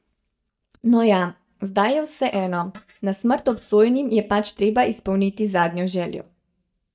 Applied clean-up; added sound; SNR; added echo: neural mask model DeepFilterNet 3.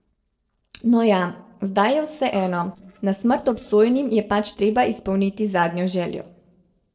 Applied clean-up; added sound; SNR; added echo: neural separator model SepFormer DNS4.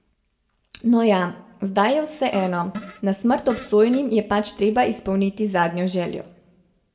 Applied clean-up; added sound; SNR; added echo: none; Fart; 18 dB; reverberation time 0.5 s.